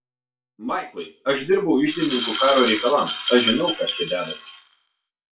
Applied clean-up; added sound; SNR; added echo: classical method WPE with log-MMSE.